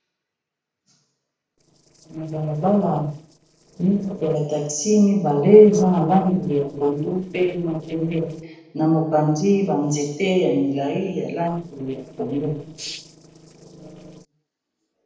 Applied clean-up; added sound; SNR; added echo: neural separator model SepFormer DNS4.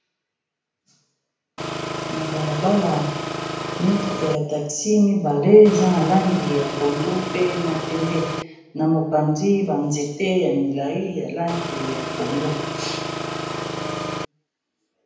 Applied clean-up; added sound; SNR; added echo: none; Engine; 6 dB; reverberation time 0.9 s.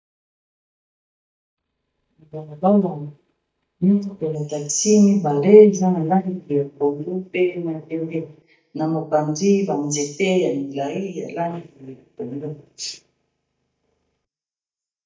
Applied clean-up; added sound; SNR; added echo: neural mask model DeepFilterNet 3.